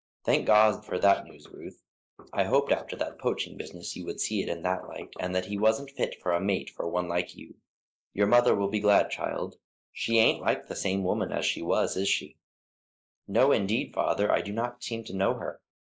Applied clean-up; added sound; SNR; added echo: neural mask model Resemble Enhance denoiser.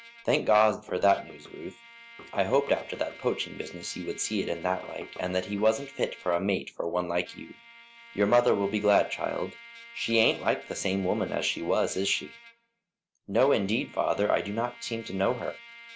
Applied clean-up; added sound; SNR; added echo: none; Knock + Trumpet; 20 dB; none.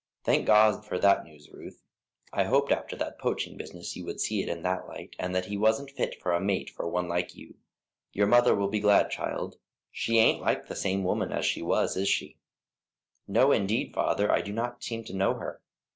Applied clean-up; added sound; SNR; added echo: none; none; none; none.